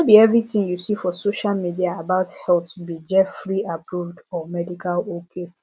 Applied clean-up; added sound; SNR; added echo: none; none; none; none.